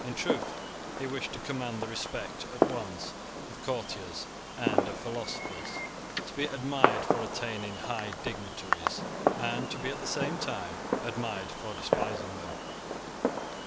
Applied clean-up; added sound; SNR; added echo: none; Fireworks; -4 dB; none.